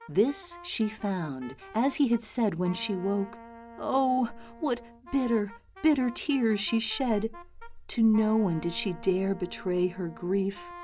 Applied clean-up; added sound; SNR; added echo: none; Wind instrument, woodwind instrument; 19 dB; none.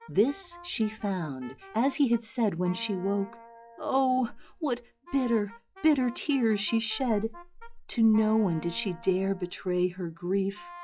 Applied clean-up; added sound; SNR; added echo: classical method log-MMSE.